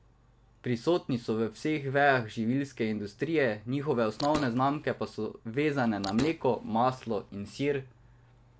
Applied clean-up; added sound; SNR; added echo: none; Fart; 12 dB; none.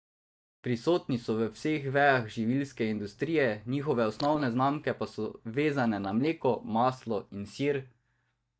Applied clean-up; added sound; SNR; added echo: neural mask model DeepFilterNet 3.